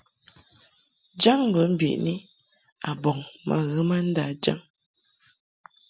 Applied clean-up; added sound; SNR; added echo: none; none; none; none.